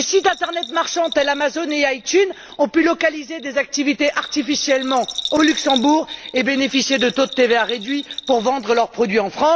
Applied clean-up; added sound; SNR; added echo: none; Bell; 14 dB; none.